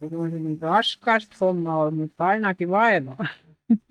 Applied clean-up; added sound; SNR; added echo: neural mask model DeepFilterNet 3.